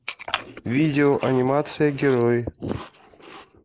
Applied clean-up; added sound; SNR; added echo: neural mask model Resemble Enhance denoiser.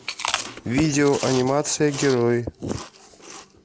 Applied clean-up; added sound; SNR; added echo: none; Chewing, mastication; 11 dB; none.